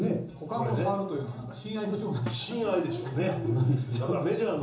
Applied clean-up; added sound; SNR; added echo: none; Snare drum; 18 dB; reverberation time 0.6 s.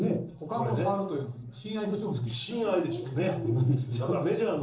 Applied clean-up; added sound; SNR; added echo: neural separator model SepFormer DNS4.